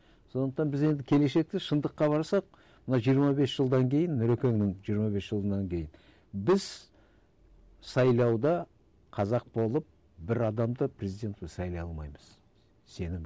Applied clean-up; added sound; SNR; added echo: none; none; none; none.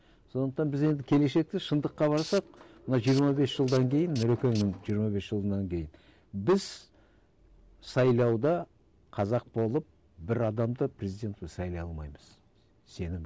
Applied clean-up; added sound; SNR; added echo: none; Tools; 17 dB; none.